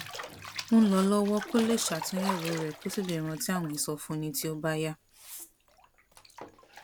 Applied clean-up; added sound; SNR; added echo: none; Bathtub (filling or washing); 12 dB; none.